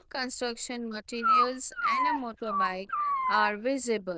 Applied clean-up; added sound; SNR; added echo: neural diffusion model UNIVERSE++.